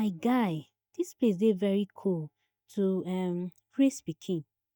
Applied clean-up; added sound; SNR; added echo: neural mask model DeepFilterNet 3.